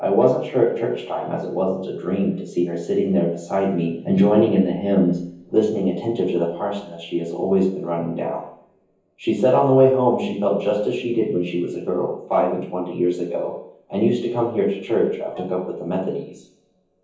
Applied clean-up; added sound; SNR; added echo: none; none; none; reverberation time 0.7 s.